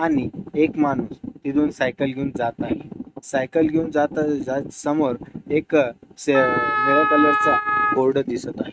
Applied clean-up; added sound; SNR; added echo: neural mask model RNNoise.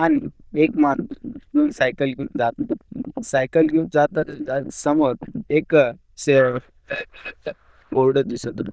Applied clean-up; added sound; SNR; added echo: neural diffusion model UNIVERSE++.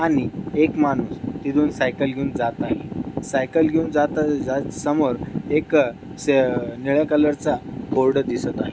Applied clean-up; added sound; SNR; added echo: none; none; none; none.